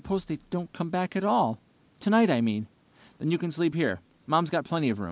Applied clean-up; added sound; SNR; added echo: none; none; none; none.